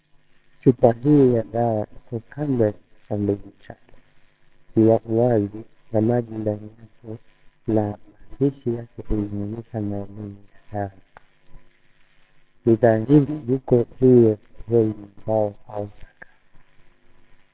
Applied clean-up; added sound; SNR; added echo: neural separator model SepFormer WHAMR!.